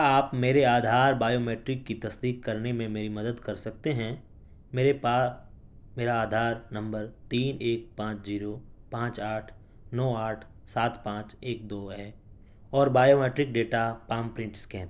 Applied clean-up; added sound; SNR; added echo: none; none; none; none.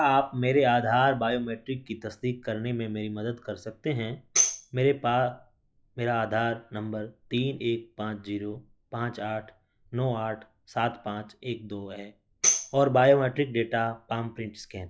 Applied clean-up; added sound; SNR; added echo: classical method log-MMSE.